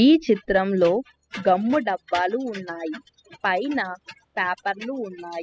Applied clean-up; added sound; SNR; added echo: classical method spectral subtraction.